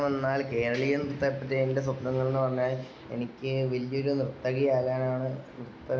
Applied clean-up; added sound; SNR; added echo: none; none; none; none.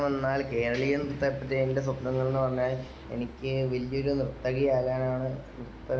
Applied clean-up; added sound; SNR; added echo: none; Idling; 18 dB; none.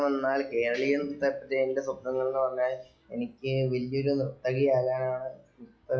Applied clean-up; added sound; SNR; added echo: classical method log-MMSE.